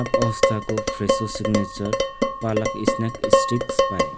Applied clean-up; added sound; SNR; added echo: none; Dishes, pots, and pans; -5 dB; none.